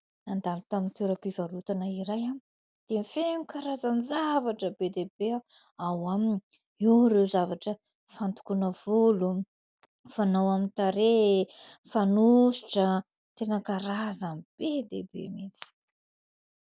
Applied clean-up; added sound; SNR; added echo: none; none; none; none.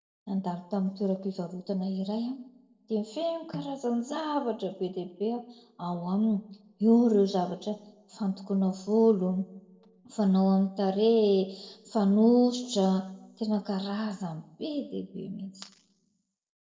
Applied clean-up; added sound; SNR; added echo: neural separator model SepFormer DNS4.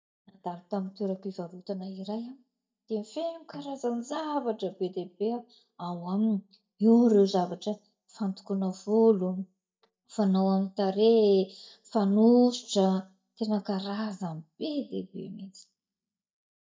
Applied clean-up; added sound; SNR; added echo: neural mask model DeepFilterNet 3.